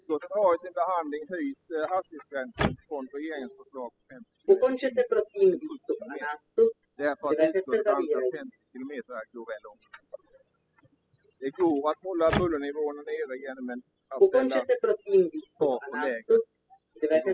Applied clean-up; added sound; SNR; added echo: classical method spectral subtraction.